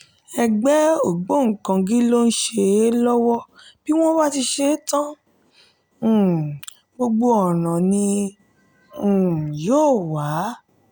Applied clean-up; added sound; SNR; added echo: none; none; none; none.